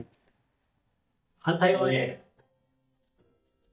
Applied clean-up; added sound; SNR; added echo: neural mask model DeepFilterNet 3.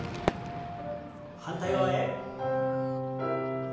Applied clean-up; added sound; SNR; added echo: none; Crowd / Fireworks; 8 dB; reverberation time 1.0 s.